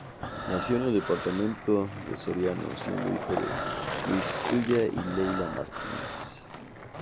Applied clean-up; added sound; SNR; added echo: none; Skateboard + Breathing; 5 dB; none.